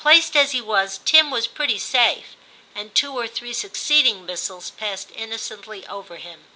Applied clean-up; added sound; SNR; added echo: none; none; none; none.